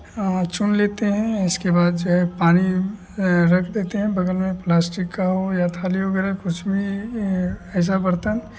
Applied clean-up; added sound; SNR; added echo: none; none; none; none.